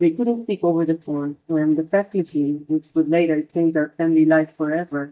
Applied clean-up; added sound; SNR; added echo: neural mask model DeepFilterNet 3.